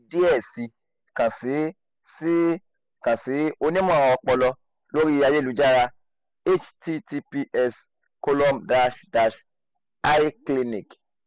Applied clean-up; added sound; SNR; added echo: none; none; none; none.